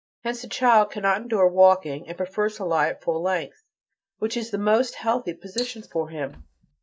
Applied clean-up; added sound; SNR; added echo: neural mask model DeepFilterNet 3.